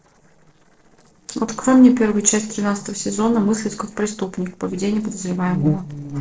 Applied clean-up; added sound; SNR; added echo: neural separator model SepFormer DNS4.